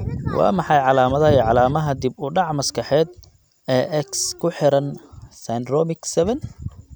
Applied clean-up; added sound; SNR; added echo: none; none; none; none.